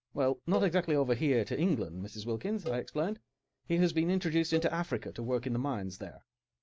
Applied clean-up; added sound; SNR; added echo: none; Cowbell; 14 dB; none.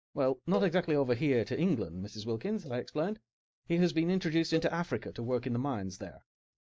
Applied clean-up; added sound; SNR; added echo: neural mask model DeepFilterNet 3.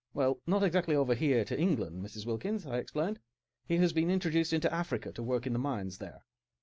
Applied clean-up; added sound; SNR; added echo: none; none; none; none.